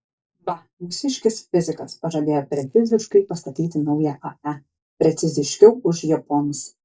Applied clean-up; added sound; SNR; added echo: neural mask model DeepFilterNet 3.